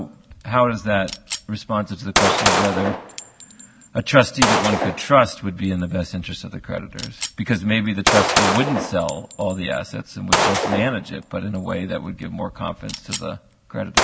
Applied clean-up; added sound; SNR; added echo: none; Gunshot, gunfire; 2 dB; none.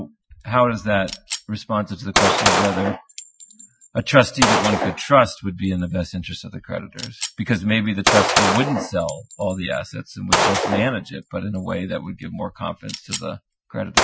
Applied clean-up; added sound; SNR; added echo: classical method Wiener filter.